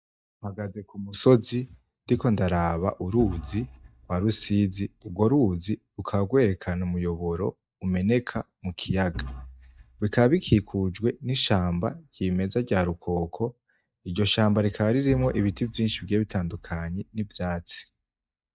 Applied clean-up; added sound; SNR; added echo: neural mask model DeepFilterNet 3.